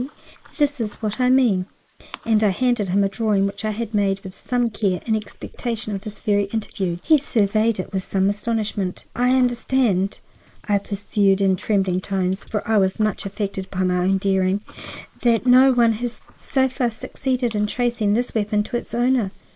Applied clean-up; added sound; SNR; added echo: neural mask model Resemble Enhance denoiser.